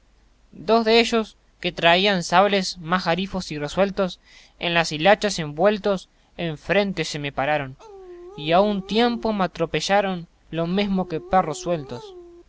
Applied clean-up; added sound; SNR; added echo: none; Dog; 19 dB; none.